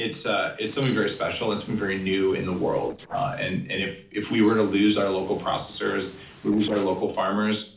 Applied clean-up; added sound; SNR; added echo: neural separator model SepFormer DNS4.